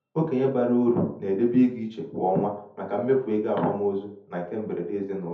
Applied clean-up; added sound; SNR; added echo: none; none; none; reverberation time 0.5 s.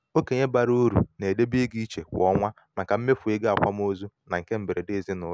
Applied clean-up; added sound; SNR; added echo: none; none; none; none.